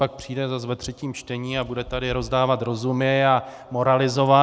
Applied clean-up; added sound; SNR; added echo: none; none; none; none.